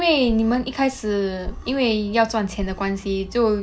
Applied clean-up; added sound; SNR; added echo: none; Burping, eructation; 15 dB; none.